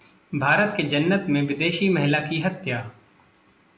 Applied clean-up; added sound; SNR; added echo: none; none; none; none.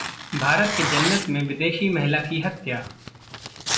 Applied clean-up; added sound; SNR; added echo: none; Tearing; 5 dB; reverberation time 0.3 s.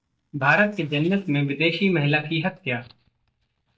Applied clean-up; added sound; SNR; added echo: neural mask model DeepFilterNet 3.